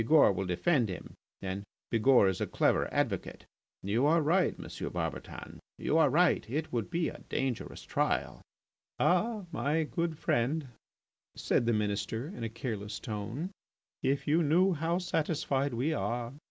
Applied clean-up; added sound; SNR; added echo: none; none; none; none.